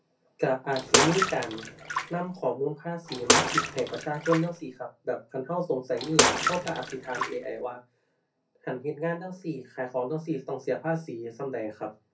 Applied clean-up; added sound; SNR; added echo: none; Bathtub (filling or washing) / Water / Splash, splatter; -4 dB; reverberation time 0.3 s.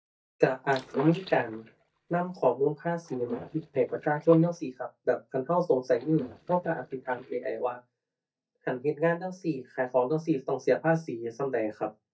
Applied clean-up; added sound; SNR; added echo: neural mask model DeepFilterNet 3.